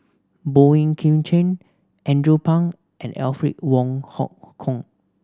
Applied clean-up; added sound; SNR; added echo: none; none; none; none.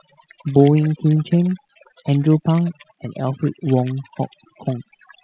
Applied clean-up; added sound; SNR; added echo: classical method spectral subtraction.